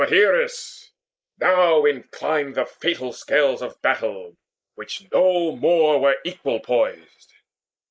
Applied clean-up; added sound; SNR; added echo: neural mask model Resemble Enhance denoiser.